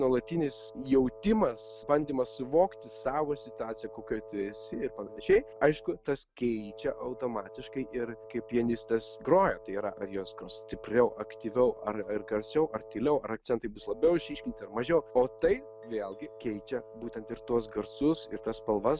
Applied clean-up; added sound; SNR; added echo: none; Wind instrument, woodwind instrument; 17 dB; none.